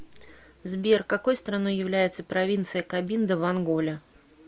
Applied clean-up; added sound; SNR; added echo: none; none; none; none.